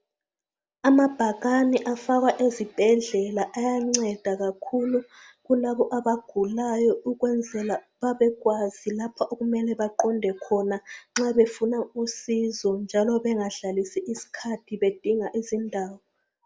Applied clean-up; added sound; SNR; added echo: none; none; none; none.